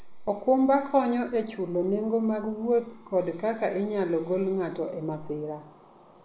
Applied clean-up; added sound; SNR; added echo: none; none; none; none.